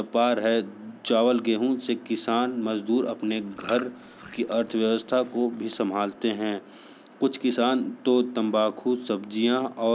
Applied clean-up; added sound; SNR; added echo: none; Chewing, mastication; 19 dB; none.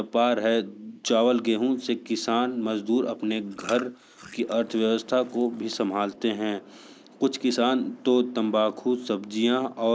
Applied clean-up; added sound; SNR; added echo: neural mask model Resemble Enhance denoiser.